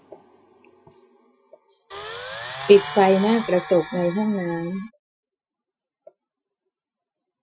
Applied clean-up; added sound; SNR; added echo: classical method Wiener filter.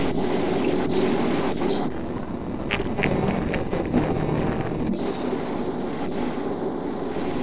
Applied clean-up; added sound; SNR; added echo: neural separator model SepFormer DNS4.